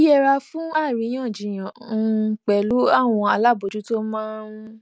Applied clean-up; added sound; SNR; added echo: none; none; none; none.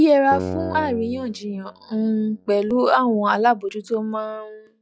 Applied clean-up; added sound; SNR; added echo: classical method log-MMSE.